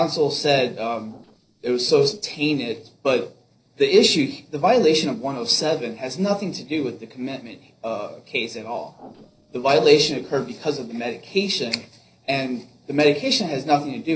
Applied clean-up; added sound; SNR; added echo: neural separator model SepFormer DNS4.